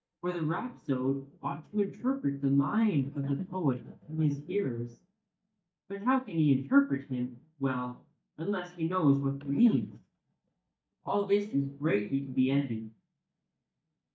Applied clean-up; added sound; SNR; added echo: neural mask model DeepFilterNet 3.